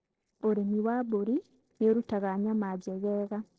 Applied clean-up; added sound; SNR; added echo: neural separator model SepFormer DNS4.